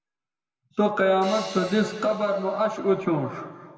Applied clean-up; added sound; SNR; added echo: none; Crash cymbal; 18 dB; reverberation time 1.7 s.